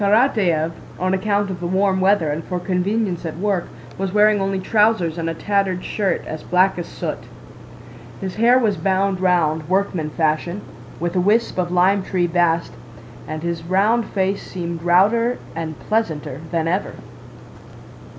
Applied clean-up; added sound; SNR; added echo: none; none; none; none.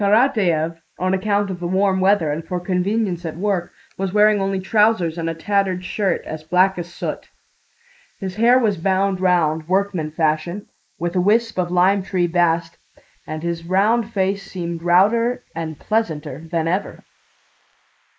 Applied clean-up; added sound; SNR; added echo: neural mask model Resemble Enhance denoiser.